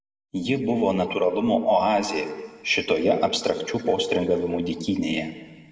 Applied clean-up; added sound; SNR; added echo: none; none; none; reverberation time 1.3 s.